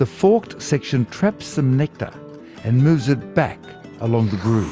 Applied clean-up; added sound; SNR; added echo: none; none; none; none.